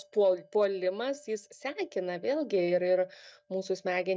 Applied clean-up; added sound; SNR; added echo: neural mask model DeepFilterNet 3.